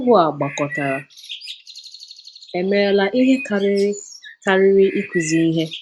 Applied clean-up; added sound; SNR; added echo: none; Bird; 16 dB; none.